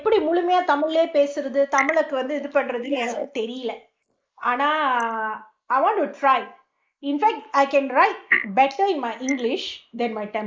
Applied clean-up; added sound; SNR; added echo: neural mask model Resemble Enhance denoiser.